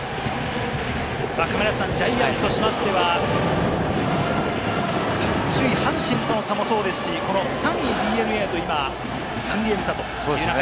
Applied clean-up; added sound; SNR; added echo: none; Vehicle; 2 dB; none.